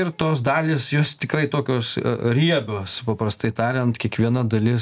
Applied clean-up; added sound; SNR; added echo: none; none; none; none.